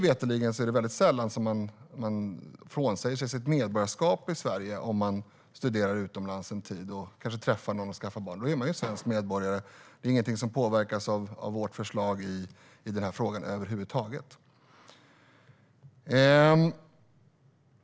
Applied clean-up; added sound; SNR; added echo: none; none; none; none.